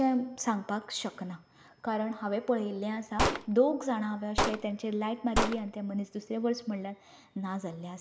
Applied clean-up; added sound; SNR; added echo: none; Gunshot, gunfire; 2 dB; none.